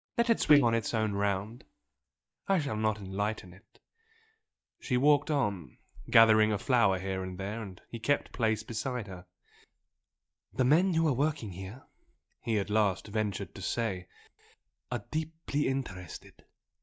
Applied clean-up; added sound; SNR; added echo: neural mask model DeepFilterNet 3.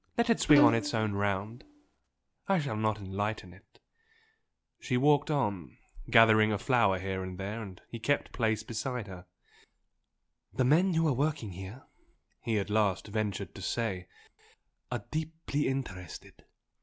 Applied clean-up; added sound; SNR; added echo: none; Bowed string instrument; 1 dB; none.